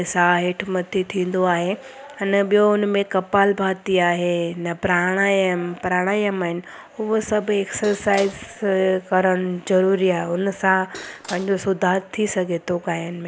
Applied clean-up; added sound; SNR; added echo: none; Cutlery, silverware / Dishes, pots, and pans; 17 dB; none.